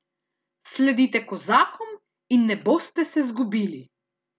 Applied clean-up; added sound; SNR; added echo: none; none; none; none.